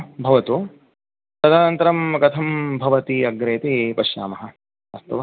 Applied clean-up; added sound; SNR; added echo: none; none; none; none.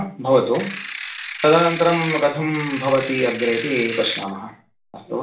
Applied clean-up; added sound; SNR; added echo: none; Ratchet, pawl / Percussion; 4 dB; reverberation time 0.4 s.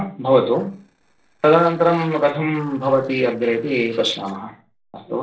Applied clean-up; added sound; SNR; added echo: neural separator model SepFormer DNS4.